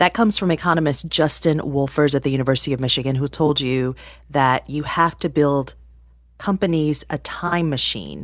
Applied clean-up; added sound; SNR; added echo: none; none; none; none.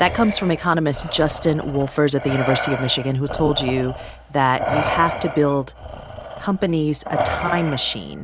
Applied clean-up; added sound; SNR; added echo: none; Respiratory sounds; 7 dB; none.